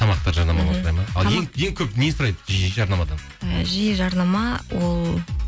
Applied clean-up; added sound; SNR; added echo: none; none; none; none.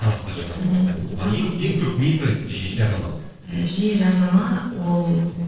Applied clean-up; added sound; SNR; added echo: neural separator model SepFormer DNS4.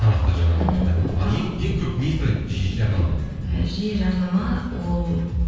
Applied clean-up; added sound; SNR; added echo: none; Thunder; 10 dB; reverberation time 1.2 s.